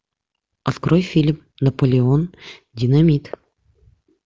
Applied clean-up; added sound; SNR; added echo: none; none; none; none.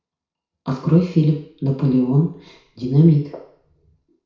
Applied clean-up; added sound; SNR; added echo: none; none; none; reverberation time 0.6 s.